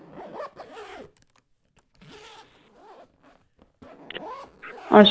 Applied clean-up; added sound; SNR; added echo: none; Zipper (clothing); 17 dB; none.